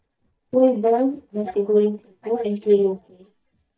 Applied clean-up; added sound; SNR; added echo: neural mask model DeepFilterNet 3.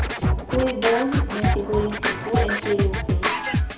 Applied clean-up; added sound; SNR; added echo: none; Scratching (performance technique); -3 dB; reverberation time 0.4 s.